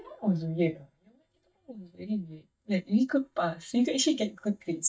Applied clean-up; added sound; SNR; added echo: neural mask model DeepFilterNet 3.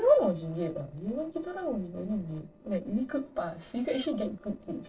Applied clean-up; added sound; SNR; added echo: neural separator model SepFormer DNS4.